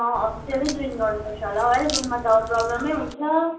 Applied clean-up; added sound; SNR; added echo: none; Crack; 12 dB; reverberation time 0.6 s.